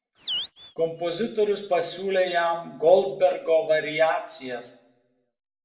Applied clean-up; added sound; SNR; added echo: none; Animal; 15 dB; reverberation time 0.6 s.